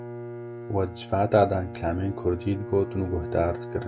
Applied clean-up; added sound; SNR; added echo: none; Bowed string instrument; 11 dB; none.